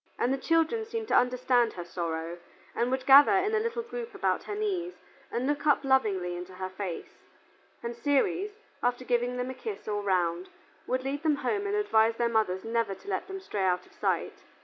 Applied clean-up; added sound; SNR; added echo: none; none; none; none.